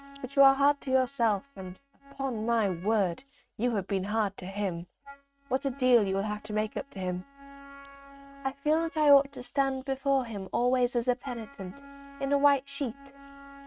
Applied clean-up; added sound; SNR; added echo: neural mask model RNNoise.